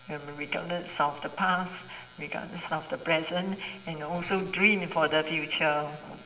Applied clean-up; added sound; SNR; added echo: none; none; none; reverberation time 2.4 s.